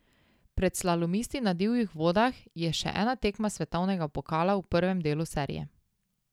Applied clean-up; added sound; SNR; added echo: none; none; none; none.